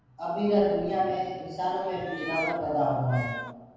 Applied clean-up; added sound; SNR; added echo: none; Meow; 13 dB; reverberation time 1.2 s.